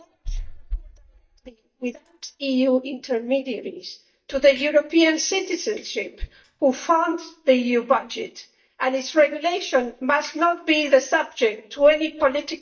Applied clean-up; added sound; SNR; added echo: neural mask model DeepFilterNet 3.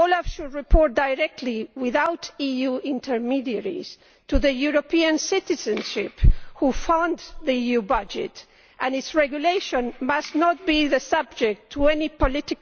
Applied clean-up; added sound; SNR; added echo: none; none; none; none.